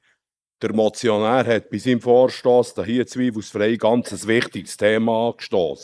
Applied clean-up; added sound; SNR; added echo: neural mask model Resemble Enhance denoiser.